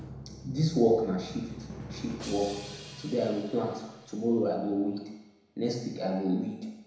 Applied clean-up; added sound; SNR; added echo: none; Drum; 15 dB; reverberation time 1.0 s.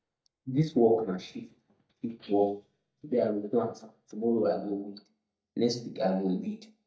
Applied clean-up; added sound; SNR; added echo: neural mask model DeepFilterNet 3.